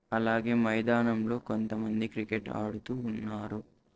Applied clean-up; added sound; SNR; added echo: neural separator model SepFormer DNS4.